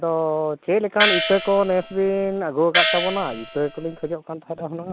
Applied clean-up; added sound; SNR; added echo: none; Gong; 2 dB; none.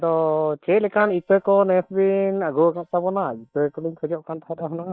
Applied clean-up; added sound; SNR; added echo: neural mask model DeepFilterNet 3.